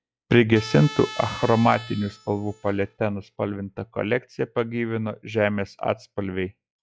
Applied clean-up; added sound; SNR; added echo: classical method log-MMSE.